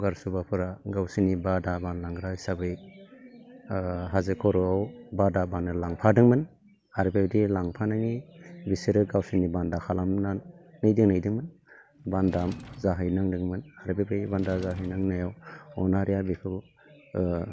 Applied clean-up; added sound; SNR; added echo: none; Drawer open or close; 17 dB; none.